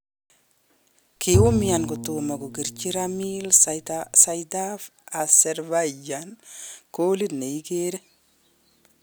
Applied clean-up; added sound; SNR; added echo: none; Bowed string instrument; 4 dB; none.